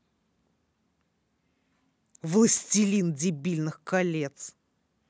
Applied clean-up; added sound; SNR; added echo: none; none; none; none.